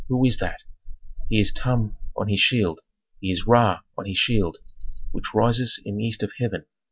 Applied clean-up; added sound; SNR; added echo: none; none; none; none.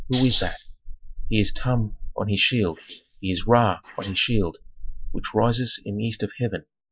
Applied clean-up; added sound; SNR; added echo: neural mask model Resemble Enhance denoiser.